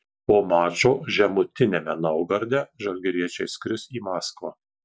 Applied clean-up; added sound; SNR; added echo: none; none; none; none.